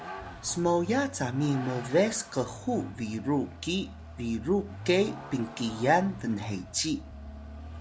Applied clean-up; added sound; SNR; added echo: none; Vehicle; 13 dB; none.